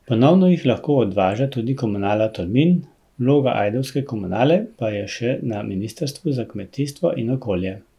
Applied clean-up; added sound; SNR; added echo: none; none; none; none.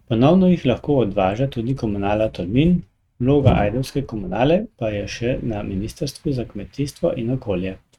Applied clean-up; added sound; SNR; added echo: neural mask model RNNoise.